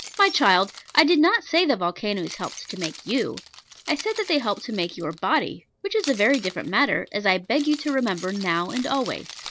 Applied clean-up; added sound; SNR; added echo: none; Keys jangling; 17 dB; none.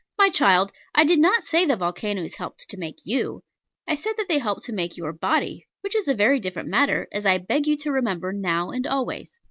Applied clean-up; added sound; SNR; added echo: none; none; none; none.